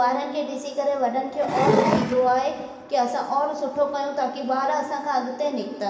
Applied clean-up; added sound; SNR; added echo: none; Wood; 0 dB; reverberation time 1.1 s.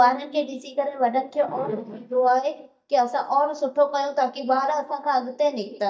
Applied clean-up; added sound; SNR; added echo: neural mask model DeepFilterNet 3.